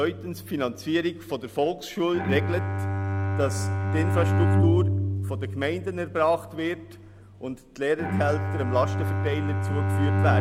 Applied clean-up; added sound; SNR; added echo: none; Bowed string instrument; -2 dB; none.